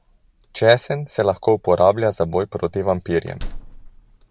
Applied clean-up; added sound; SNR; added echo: none; Slam; 17 dB; none.